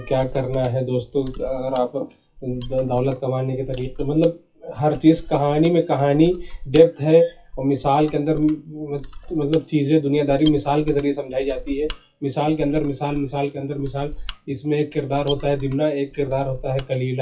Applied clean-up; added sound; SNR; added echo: classical method WPE with log-MMSE.